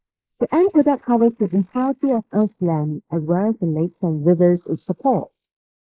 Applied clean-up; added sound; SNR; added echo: neural mask model Resemble Enhance denoiser.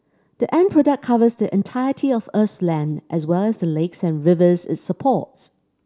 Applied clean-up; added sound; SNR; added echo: none; none; none; none.